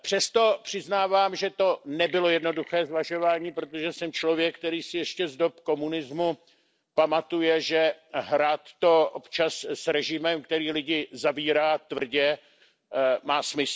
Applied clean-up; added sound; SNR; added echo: neural separator model SepFormer DNS4.